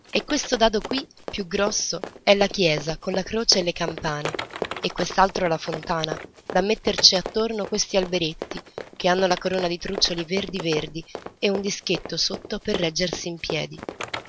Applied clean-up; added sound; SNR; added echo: none; Typing + Run; 11 dB; none.